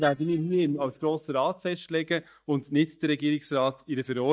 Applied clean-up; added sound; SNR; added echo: neural mask model DeepFilterNet 3.